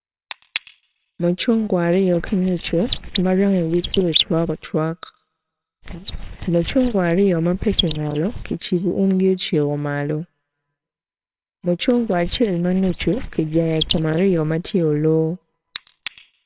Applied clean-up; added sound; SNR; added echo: neural separator model SepFormer WHAMR!.